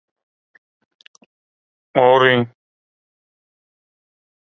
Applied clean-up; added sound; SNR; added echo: none; none; none; none.